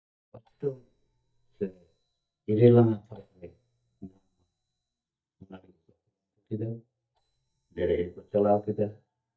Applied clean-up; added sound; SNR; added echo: neural mask model DeepFilterNet 3.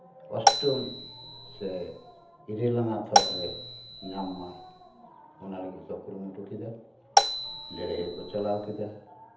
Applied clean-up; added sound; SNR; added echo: none; Marimba, xylophone; -5 dB; reverberation time 0.7 s.